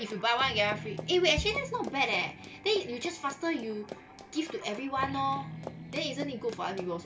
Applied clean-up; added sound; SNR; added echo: none; Run + Guitar; 12 dB; none.